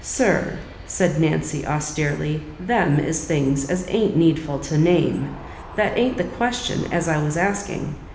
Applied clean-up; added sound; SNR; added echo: none; Aircraft; 17 dB; reverberation time 1.1 s.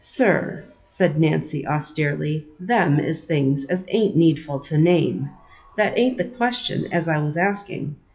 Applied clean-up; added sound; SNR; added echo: classical method WPE with log-MMSE.